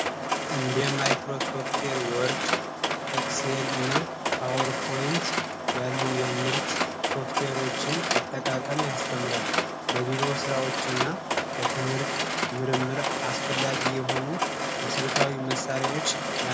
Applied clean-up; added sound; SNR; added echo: none; Mechanisms; -3 dB; none.